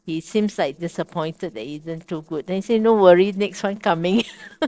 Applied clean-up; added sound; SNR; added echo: neural separator model SepFormer DNS4.